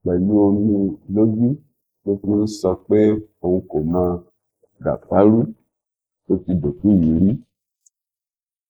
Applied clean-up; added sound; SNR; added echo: neural mask model Resemble Enhance denoiser.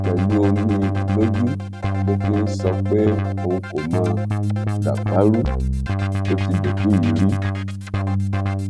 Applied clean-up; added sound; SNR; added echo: none; Keyboard (musical); -2 dB; none.